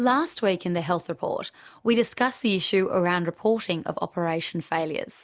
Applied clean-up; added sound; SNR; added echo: none; none; none; none.